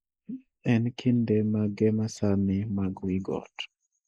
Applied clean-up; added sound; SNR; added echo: neural mask model Resemble Enhance denoiser.